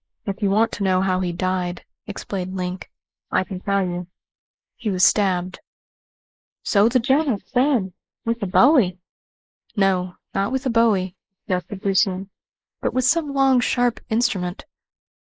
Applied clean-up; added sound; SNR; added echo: neural mask model Resemble Enhance denoiser.